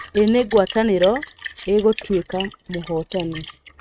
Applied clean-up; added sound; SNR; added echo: neural mask model RNNoise.